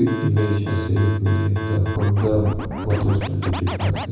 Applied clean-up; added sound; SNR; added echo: none; Scratching (performance technique); 8 dB; reverberation time 0.9 s.